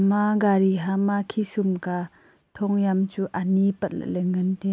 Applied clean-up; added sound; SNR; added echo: none; none; none; none.